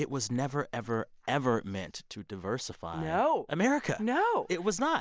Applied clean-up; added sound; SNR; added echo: none; none; none; none.